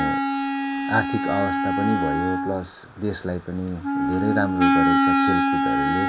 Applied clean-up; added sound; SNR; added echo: none; Wind instrument, woodwind instrument; -5 dB; none.